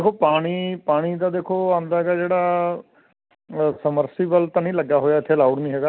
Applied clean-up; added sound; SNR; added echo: none; none; none; none.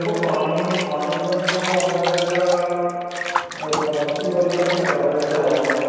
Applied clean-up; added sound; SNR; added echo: none; Bathtub (filling or washing) / Water; 7 dB; reverberation time 2.2 s.